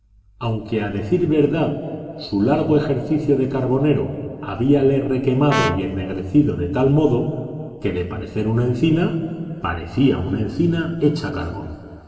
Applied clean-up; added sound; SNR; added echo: none; Brass instrument; 7 dB; reverberation time 2.4 s.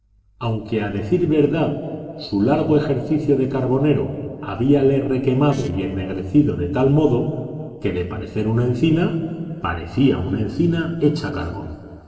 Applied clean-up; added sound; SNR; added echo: neural separator model SepFormer DNS4.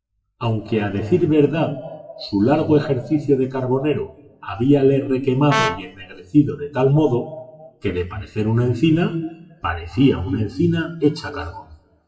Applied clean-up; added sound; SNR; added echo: classical method WPE with log-MMSE.